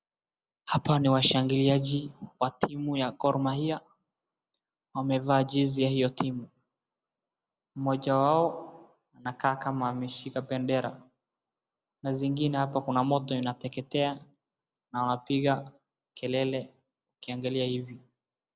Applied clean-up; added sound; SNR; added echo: none; none; none; none.